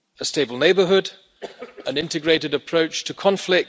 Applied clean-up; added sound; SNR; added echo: none; none; none; none.